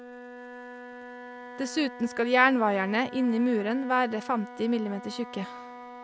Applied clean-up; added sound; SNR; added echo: none; Wind instrument, woodwind instrument; 14 dB; none.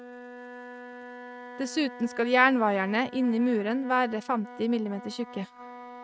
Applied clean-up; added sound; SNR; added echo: neural mask model RNNoise.